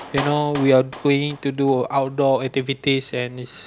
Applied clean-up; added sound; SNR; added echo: none; Clapping; 16 dB; none.